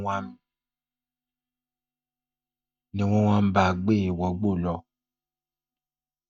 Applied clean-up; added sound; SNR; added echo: neural mask model DeepFilterNet 3.